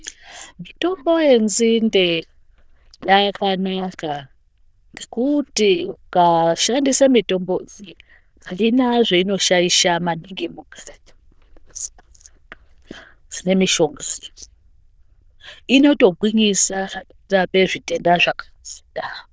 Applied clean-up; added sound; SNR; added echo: neural diffusion model UNIVERSE++.